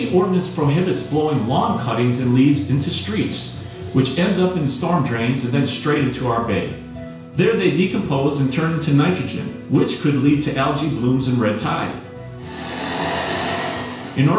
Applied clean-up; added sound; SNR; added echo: none; none; none; reverberation time 0.5 s.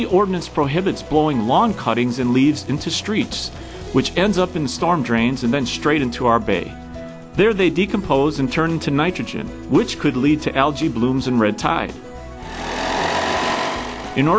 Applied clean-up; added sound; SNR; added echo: none; none; none; none.